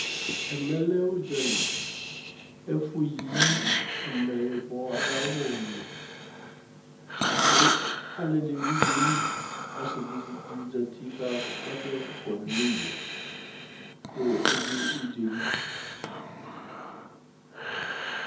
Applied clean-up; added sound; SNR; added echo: none; Breathing; -1 dB; reverberation time 0.8 s.